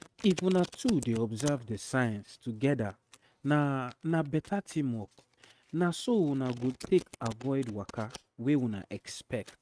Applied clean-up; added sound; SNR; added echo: neural mask model RNNoise.